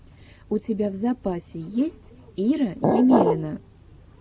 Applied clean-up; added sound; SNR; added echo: none; Glass; -3 dB; none.